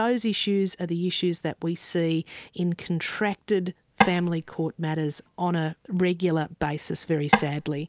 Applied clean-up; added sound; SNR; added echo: none; Tap / Wood; -2 dB; none.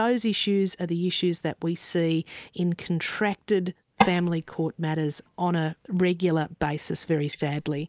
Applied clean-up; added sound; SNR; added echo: neural mask model Resemble Enhance denoiser.